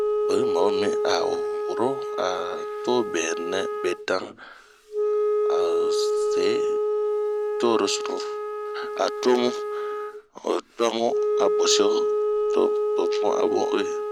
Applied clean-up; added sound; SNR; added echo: none; Wind instrument, woodwind instrument; -2 dB; none.